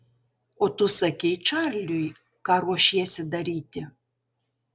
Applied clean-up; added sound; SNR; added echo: none; none; none; none.